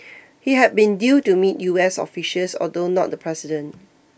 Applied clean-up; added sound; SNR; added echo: none; none; none; none.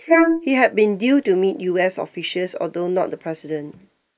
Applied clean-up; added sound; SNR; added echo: neural mask model Resemble Enhance denoiser.